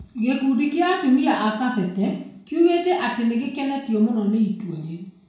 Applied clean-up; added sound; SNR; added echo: none; none; none; reverberation time 0.6 s.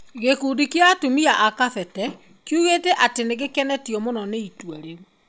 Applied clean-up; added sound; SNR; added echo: none; none; none; none.